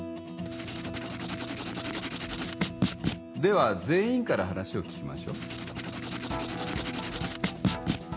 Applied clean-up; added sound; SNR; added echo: none; Writing; -1 dB; none.